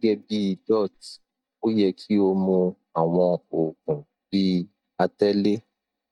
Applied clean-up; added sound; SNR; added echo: neural mask model DeepFilterNet 3.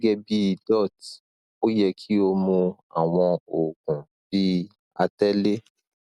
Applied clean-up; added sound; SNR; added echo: none; none; none; none.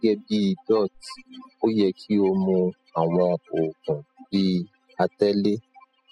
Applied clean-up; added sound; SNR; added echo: classical method spectral subtraction.